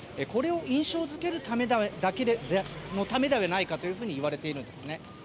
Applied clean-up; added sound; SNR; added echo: none; Scissors; 19 dB; none.